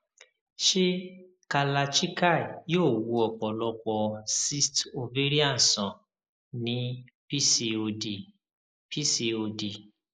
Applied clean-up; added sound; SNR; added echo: neural mask model Resemble Enhance denoiser.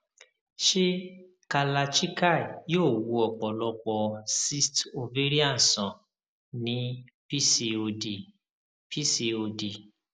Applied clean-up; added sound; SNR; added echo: none; none; none; none.